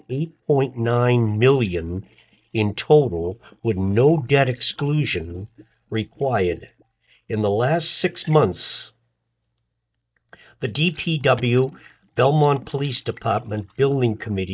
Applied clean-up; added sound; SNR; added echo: neural mask model DeepFilterNet 3.